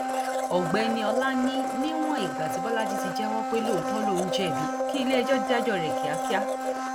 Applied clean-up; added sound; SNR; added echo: none; Domestic sounds, home sounds; -1 dB; none.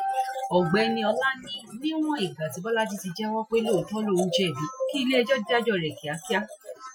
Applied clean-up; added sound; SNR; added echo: classical method Wiener filter.